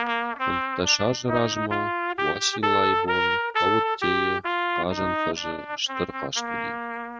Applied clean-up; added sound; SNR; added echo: neural mask model RNNoise.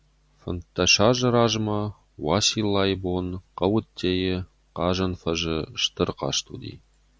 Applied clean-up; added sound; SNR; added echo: none; none; none; none.